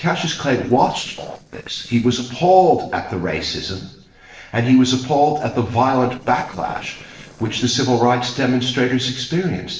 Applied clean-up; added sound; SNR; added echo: neural separator model SepFormer DNS4.